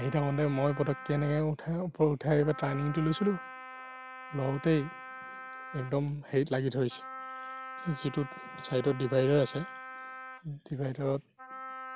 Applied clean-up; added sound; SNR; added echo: none; Wind instrument, woodwind instrument; 14 dB; none.